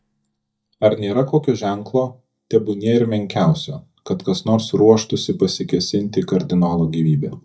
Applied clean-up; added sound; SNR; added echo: neural mask model DeepFilterNet 3.